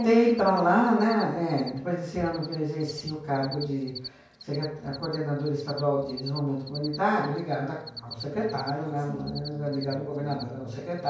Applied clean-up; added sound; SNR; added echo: none; Cricket; 18 dB; reverberation time 0.5 s.